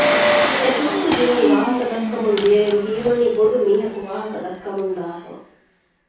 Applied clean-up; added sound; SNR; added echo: none; Engine; 2 dB; reverberation time 0.6 s.